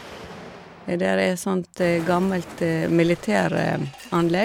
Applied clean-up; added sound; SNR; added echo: none; Explosion; 18 dB; none.